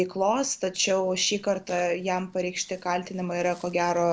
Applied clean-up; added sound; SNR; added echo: neural separator model SepFormer DNS4.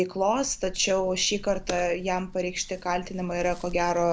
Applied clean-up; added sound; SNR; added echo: none; Dog; 14 dB; none.